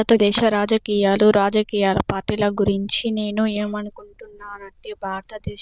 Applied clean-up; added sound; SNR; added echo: neural diffusion model UNIVERSE++.